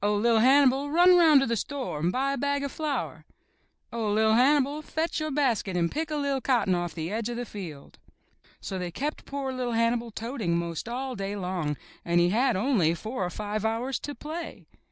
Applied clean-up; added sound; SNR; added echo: none; none; none; none.